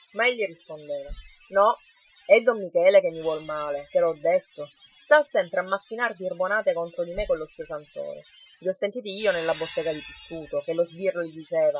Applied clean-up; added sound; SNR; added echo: classical method Wiener filter.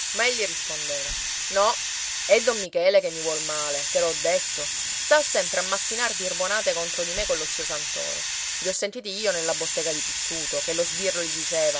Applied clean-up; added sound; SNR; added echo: none; Hiss; 2 dB; none.